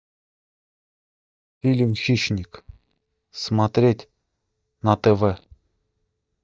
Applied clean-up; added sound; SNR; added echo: neural mask model DeepFilterNet 3.